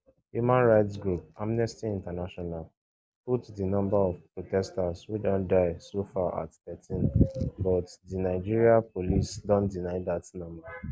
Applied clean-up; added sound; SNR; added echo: none; none; none; none.